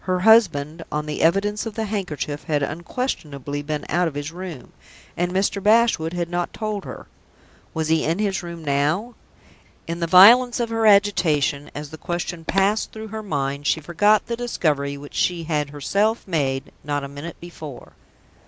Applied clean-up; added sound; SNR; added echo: none; none; none; none.